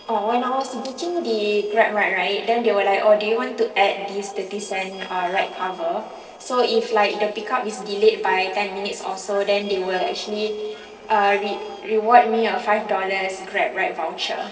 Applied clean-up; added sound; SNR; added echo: neural separator model SepFormer DNS4.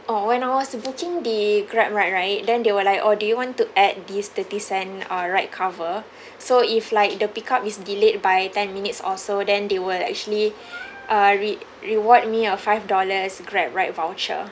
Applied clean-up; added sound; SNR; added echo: none; none; none; none.